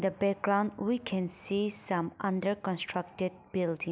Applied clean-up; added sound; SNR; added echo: none; none; none; none.